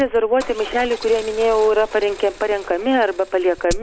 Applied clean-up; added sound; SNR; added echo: none; Glass + Car; 14 dB; none.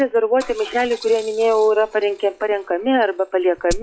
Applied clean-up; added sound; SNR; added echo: classical method log-MMSE.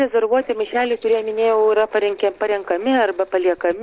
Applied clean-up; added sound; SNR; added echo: neural separator model SepFormer DNS4.